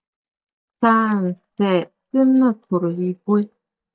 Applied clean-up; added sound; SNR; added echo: neural mask model DeepFilterNet 3.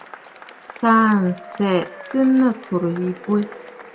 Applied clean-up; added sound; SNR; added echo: none; Applause / Crowd / Cheering; 18 dB; reverberation time 0.4 s.